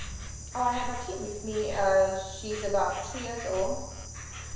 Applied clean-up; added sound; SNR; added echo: none; Insect; 7 dB; reverberation time 1.1 s.